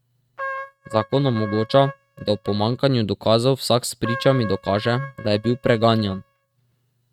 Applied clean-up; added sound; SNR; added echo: neural mask model RNNoise.